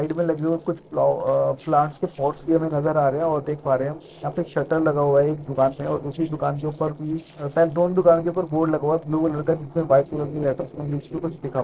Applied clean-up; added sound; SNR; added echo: neural separator model SepFormer DNS4.